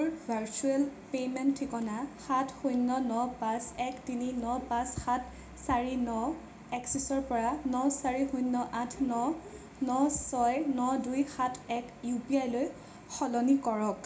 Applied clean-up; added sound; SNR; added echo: none; none; none; reverberation time 0.4 s.